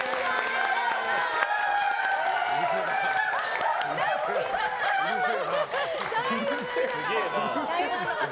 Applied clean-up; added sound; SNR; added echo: none; none; none; none.